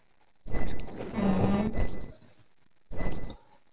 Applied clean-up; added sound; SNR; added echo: neural separator model SepFormer DNS4.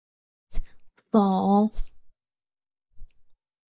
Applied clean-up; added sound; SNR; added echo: neural mask model DeepFilterNet 3.